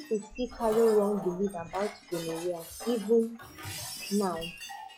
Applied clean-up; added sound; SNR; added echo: classical method log-MMSE.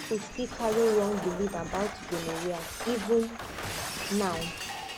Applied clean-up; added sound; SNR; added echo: none; Shatter; 6 dB; none.